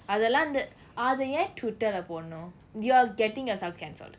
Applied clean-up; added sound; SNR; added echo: none; none; none; none.